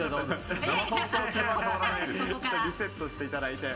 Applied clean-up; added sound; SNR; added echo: none; none; none; reverberation time 1.4 s.